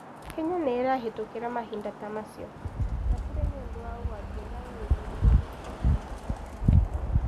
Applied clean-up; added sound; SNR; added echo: none; Traffic noise, roadway noise; 15 dB; none.